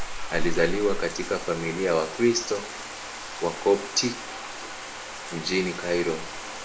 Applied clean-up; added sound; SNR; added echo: none; Bathtub (filling or washing); 4 dB; reverberation time 0.6 s.